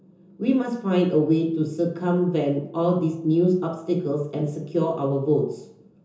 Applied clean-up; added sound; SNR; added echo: none; none; none; reverberation time 0.6 s.